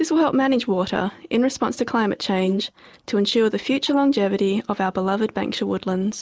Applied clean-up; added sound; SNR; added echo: neural mask model Resemble Enhance denoiser.